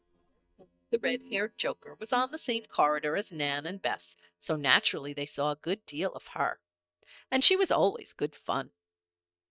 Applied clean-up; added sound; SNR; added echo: neural mask model DeepFilterNet 3.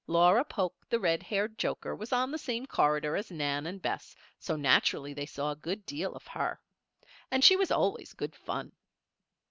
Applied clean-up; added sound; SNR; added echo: none; none; none; none.